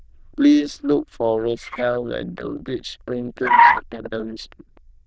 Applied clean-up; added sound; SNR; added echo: neural diffusion model UNIVERSE++.